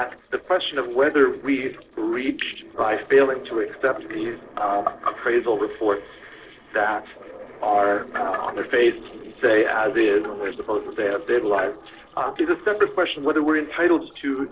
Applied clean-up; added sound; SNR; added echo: neural separator model SepFormer DNS4.